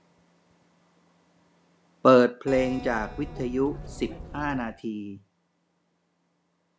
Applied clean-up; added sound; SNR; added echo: none; Keyboard (musical); 11 dB; none.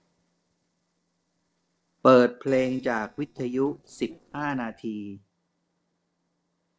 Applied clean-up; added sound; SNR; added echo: neural separator model SepFormer DNS4.